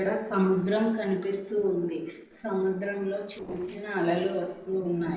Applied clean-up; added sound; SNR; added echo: neural separator model SepFormer DNS4.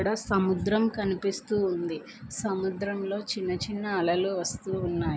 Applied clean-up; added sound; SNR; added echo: none; none; none; none.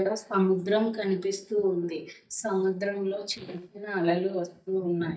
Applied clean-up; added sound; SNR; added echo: neural mask model DeepFilterNet 3.